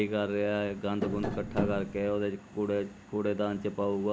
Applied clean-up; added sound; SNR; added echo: none; Tap; 4 dB; none.